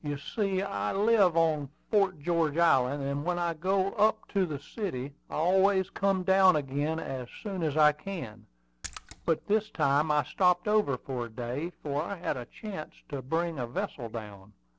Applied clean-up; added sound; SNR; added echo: none; Splash, splatter; 16 dB; none.